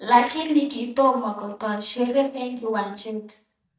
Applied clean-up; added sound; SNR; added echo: neural mask model DeepFilterNet 3.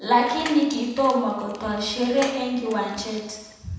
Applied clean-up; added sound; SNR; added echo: none; Door; 16 dB; reverberation time 1.0 s.